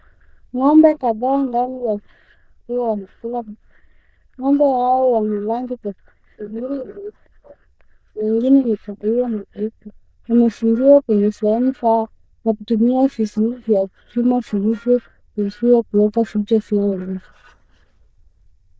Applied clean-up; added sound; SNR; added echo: neural diffusion model UNIVERSE++.